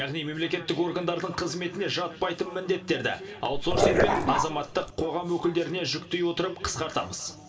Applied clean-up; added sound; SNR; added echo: none; Dog; -4 dB; reverberation time 2.4 s.